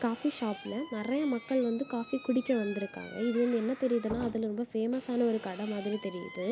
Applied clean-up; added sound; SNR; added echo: none; Squeak / Slam; 16 dB; none.